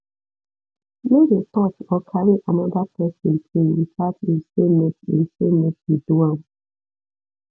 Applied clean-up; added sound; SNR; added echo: none; none; none; none.